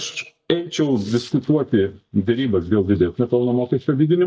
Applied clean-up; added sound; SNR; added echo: neural mask model DeepFilterNet 3.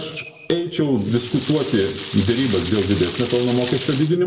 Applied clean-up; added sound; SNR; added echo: none; Rain; 7 dB; reverberation time 1.1 s.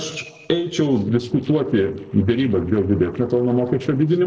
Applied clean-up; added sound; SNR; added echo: neural separator model SepFormer DNS4.